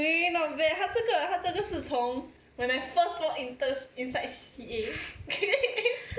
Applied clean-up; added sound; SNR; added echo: none; none; none; none.